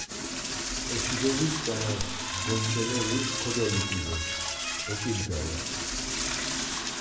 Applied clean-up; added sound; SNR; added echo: none; Toilet flush / Door; -1 dB; reverberation time 1.2 s.